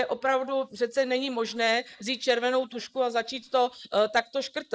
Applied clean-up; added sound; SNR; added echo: neural mask model Resemble Enhance denoiser.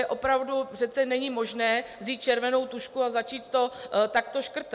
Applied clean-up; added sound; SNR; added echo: none; none; none; none.